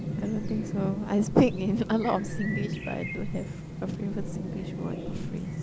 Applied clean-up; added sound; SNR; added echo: none; Chirp, tweet; 4 dB; none.